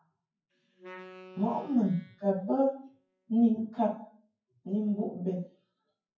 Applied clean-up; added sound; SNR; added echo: classical method WPE with log-MMSE.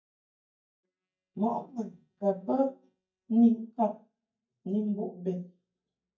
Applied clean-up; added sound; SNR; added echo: neural mask model DeepFilterNet 3.